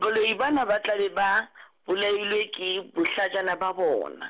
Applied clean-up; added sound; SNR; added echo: none; none; none; none.